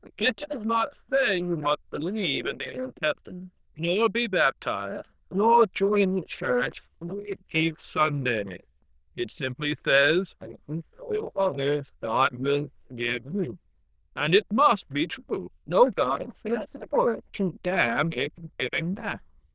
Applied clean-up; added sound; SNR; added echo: neural diffusion model UNIVERSE++.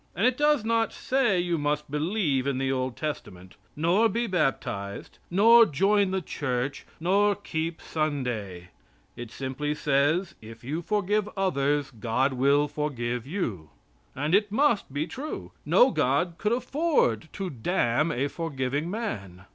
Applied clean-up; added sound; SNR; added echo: none; none; none; none.